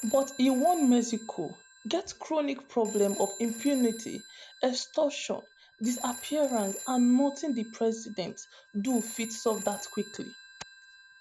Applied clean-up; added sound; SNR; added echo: none; Telephone; 14 dB; none.